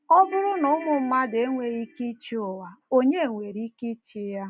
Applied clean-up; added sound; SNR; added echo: none; Ringtone / Keyboard (musical); 17 dB; none.